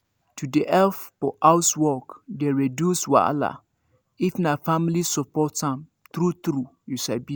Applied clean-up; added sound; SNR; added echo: none; none; none; none.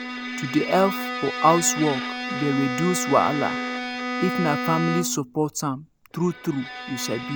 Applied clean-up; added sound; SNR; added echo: none; Bowed string instrument; 5 dB; none.